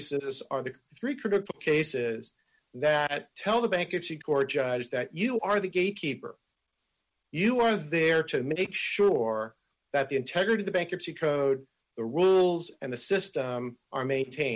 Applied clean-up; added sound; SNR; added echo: none; none; none; none.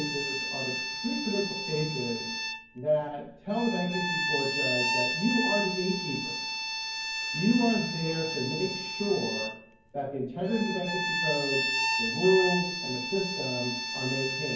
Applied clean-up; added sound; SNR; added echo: none; Bowed string instrument; 2 dB; reverberation time 0.9 s.